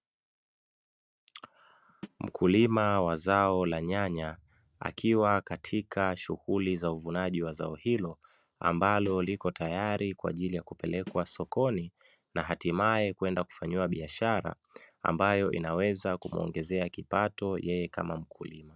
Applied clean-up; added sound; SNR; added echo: neural mask model RNNoise.